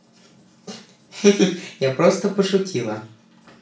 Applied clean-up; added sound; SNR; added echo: none; none; none; reverberation time 0.3 s.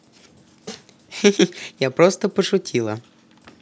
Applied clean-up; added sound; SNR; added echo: none; none; none; none.